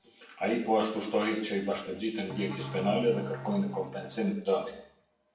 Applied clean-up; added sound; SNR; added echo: none; Musical instrument; 11 dB; reverberation time 0.6 s.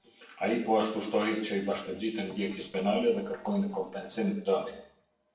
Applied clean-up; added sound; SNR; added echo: neural separator model SepFormer DNS4.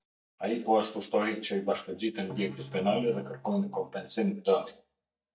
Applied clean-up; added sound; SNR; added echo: neural mask model DeepFilterNet 3.